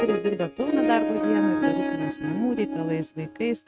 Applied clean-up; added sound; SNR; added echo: neural mask model RNNoise.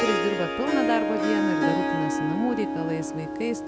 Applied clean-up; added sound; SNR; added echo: none; Harp; -3 dB; none.